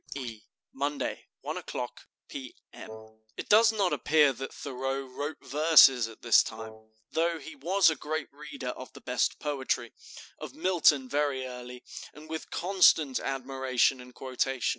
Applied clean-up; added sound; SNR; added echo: neural separator model SepFormer DNS4.